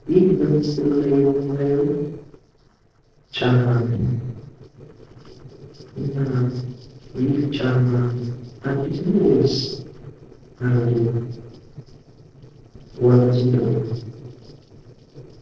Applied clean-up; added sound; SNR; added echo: neural separator model SepFormer DNS4.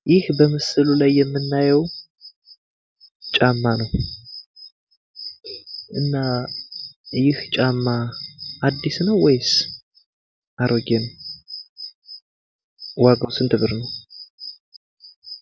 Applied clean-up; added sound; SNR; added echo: none; none; none; none.